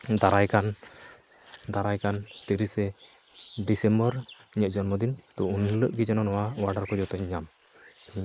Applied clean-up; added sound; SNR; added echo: neural mask model Resemble Enhance denoiser.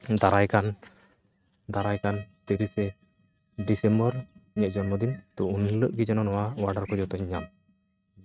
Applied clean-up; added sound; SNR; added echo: neural mask model RNNoise.